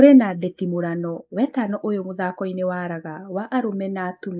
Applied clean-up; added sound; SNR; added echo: neural mask model Resemble Enhance denoiser.